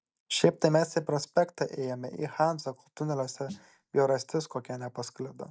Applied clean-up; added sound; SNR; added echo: neural mask model DeepFilterNet 3.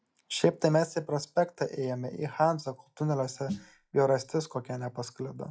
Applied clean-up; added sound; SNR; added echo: classical method log-MMSE.